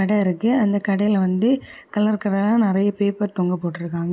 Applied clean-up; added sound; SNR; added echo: none; none; none; none.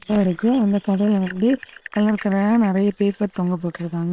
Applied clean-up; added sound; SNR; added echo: neural separator model SepFormer WHAM!.